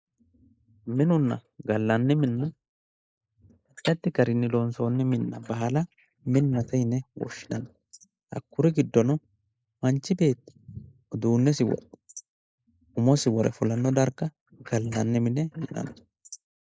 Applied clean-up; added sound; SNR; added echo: neural mask model Resemble Enhance denoiser.